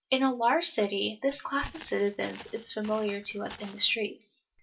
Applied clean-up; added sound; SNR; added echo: none; Walk, footsteps; 18 dB; reverberation time 0.2 s.